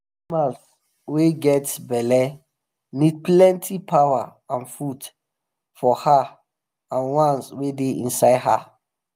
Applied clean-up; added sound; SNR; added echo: none; none; none; none.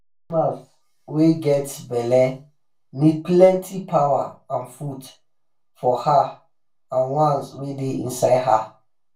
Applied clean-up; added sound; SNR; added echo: none; none; none; reverberation time 0.2 s.